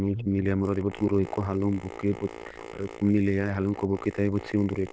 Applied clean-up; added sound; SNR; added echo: neural diffusion model UNIVERSE++.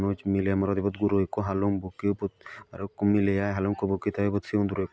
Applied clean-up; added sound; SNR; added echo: none; none; none; none.